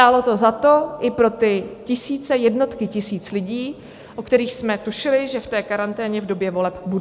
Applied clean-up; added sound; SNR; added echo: none; none; none; none.